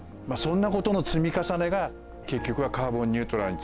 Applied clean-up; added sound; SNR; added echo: none; none; none; none.